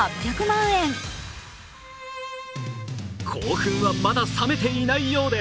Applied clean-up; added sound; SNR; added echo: none; Bowed string instrument; 10 dB; none.